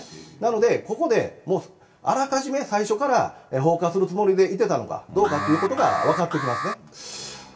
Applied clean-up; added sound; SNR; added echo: none; Alarm; 6 dB; reverberation time 0.2 s.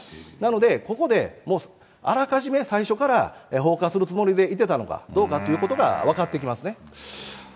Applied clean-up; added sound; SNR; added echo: none; none; none; none.